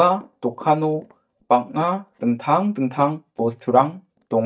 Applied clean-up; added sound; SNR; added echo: neural mask model DeepFilterNet 3.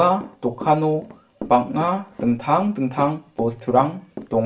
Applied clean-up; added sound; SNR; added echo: none; Walk, footsteps / Run; 17 dB; reverberation time 0.3 s.